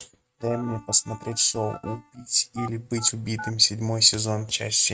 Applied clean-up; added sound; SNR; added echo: neural mask model RNNoise.